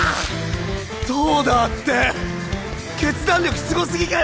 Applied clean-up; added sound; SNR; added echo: none; none; none; none.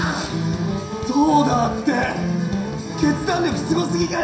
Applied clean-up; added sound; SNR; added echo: none; Wind instrument, woodwind instrument; 19 dB; reverberation time 0.7 s.